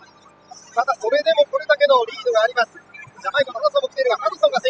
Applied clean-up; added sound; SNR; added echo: classical method spectral subtraction.